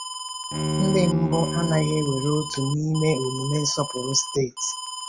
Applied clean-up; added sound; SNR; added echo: none; Bowed string instrument + Alarm; 4 dB; none.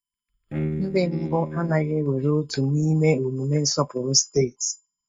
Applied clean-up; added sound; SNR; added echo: neural mask model DeepFilterNet 3.